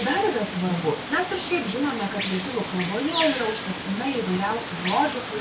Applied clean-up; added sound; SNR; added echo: none; Water; 6 dB; reverberation time 0.2 s.